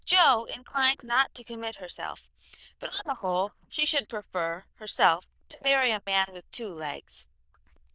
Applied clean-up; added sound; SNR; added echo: neural diffusion model UNIVERSE++.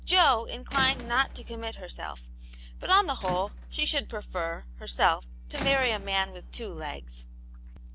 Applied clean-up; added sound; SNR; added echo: none; Squeak / Rattle / Slam; 15 dB; none.